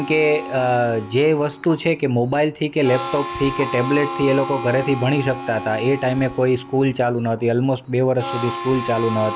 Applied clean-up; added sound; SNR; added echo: none; Harmonica; 11 dB; none.